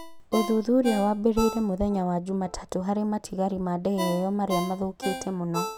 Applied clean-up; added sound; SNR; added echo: none; Ringtone; 10 dB; none.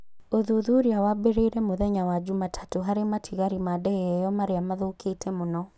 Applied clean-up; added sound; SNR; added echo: none; none; none; none.